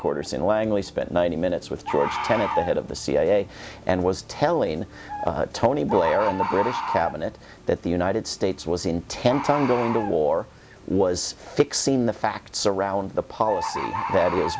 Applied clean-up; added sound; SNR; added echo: none; Bird; 9 dB; none.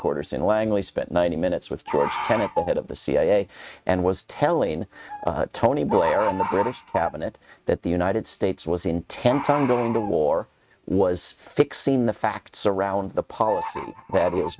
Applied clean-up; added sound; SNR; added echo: neural mask model RNNoise.